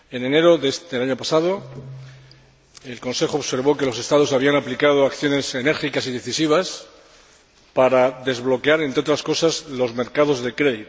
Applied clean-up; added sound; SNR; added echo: none; none; none; none.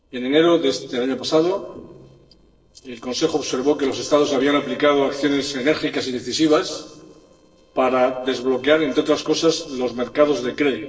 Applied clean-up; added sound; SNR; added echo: neural separator model SepFormer DNS4.